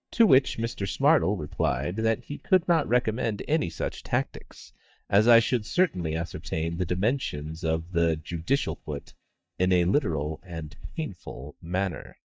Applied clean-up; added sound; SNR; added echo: neural mask model DeepFilterNet 3.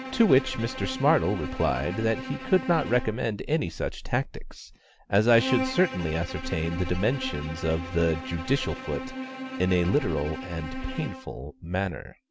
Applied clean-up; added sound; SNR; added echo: none; Bowed string instrument; 10 dB; none.